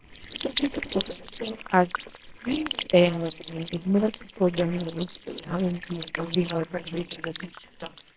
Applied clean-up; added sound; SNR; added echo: neural separator model SepFormer WHAMR!.